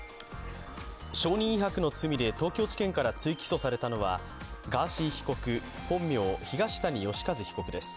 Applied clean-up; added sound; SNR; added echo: none; none; none; none.